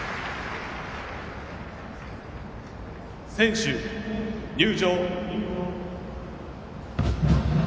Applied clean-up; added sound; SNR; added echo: none; none; none; none.